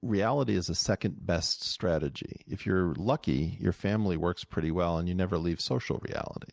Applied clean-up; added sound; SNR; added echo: none; none; none; none.